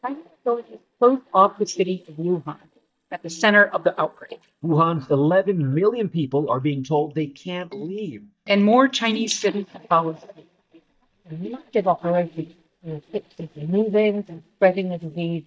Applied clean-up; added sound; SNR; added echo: neural mask model DeepFilterNet 3.